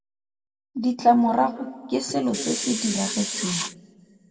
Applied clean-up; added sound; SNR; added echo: none; Hiss; 5 dB; reverberation time 1.5 s.